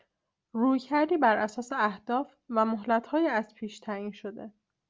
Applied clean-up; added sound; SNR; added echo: none; none; none; none.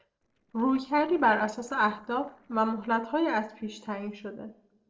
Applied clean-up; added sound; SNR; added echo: neural separator model SepFormer DNS4.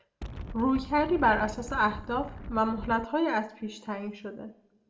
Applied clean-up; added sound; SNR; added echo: none; Wind; 11 dB; reverberation time 0.5 s.